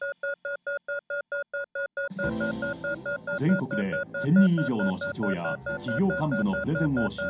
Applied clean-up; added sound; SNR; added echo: none; Alarm / Keyboard (musical); 4 dB; reverberation time 0.3 s.